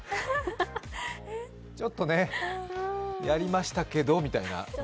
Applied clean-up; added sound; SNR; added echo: none; none; none; none.